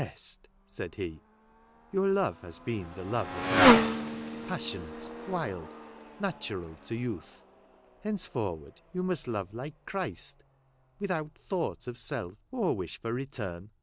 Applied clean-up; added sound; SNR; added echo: none; Motorcycle; -1 dB; none.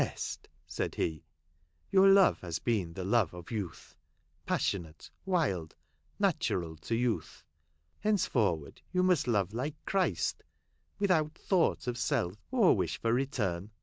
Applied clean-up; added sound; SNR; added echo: none; none; none; none.